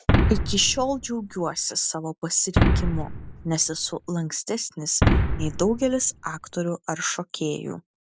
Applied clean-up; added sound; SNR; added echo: none; Boom; -3 dB; none.